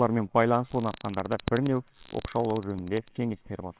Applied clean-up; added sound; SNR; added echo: neural separator model SepFormer WHAMR!.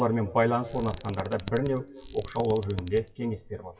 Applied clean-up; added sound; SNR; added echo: classical method WPE with log-MMSE.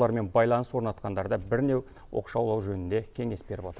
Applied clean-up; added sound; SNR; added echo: none; none; none; none.